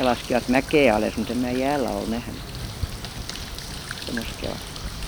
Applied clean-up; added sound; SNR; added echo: none; Bird; 8 dB; none.